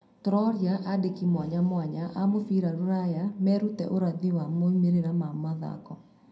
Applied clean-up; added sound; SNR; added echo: none; none; none; reverberation time 0.2 s.